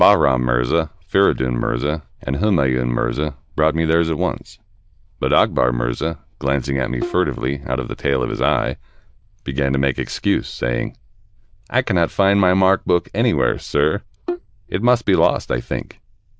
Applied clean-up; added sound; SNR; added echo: neural diffusion model UNIVERSE++.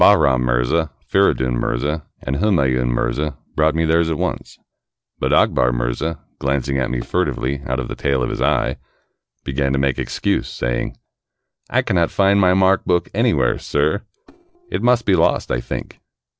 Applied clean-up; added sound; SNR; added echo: neural separator model SepFormer DNS4.